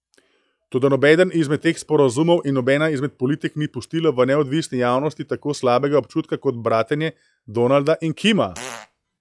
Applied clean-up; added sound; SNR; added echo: classical method log-MMSE.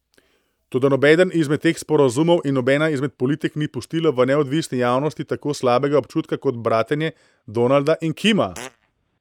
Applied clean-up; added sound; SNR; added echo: neural mask model DeepFilterNet 3.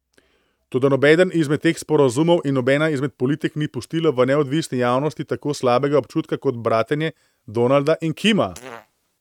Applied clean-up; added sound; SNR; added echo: neural mask model RNNoise.